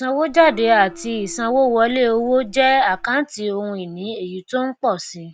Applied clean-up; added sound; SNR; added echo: none; Gong; 18 dB; none.